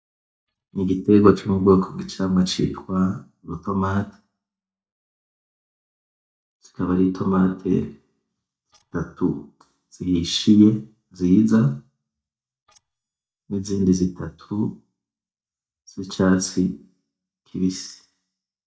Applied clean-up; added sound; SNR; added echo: neural mask model DeepFilterNet 3.